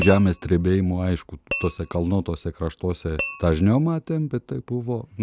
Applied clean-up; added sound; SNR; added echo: none; Tap / Glass; 13 dB; none.